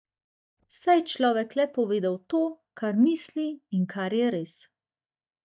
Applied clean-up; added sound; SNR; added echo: neural mask model DeepFilterNet 3.